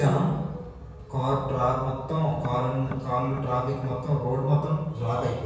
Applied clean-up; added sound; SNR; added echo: none; Tap; 13 dB; reverberation time 1.2 s.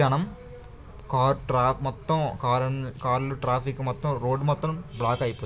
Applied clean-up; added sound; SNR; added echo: none; none; none; none.